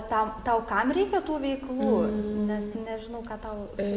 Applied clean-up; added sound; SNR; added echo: none; none; none; none.